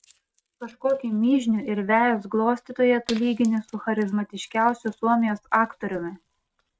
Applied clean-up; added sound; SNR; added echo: neural mask model RNNoise.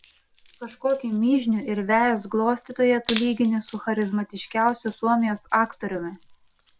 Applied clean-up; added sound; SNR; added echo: none; Wood; 13 dB; none.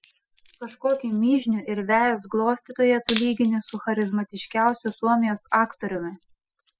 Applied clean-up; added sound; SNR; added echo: classical method spectral subtraction.